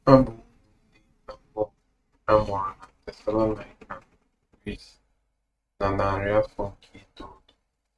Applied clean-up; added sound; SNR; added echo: neural mask model RNNoise.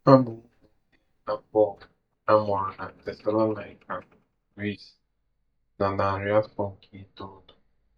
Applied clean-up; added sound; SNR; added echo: neural mask model DeepFilterNet 3.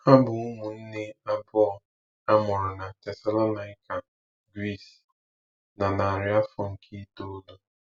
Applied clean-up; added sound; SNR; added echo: none; none; none; none.